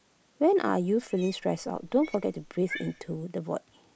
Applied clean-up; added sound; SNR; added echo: neural mask model Resemble Enhance denoiser.